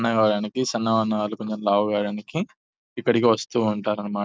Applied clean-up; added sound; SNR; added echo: none; none; none; none.